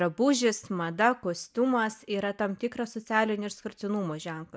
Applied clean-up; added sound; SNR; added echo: none; none; none; none.